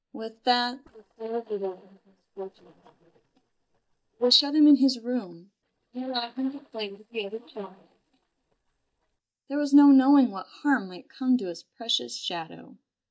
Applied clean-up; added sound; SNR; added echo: neural mask model DeepFilterNet 3.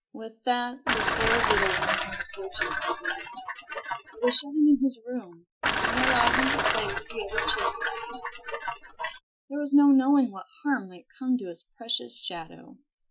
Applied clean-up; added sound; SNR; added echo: classical method Wiener filter.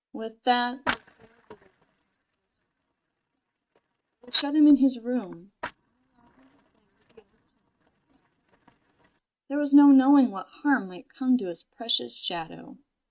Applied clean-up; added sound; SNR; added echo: neural mask model RNNoise.